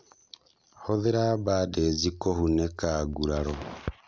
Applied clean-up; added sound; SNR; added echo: none; none; none; none.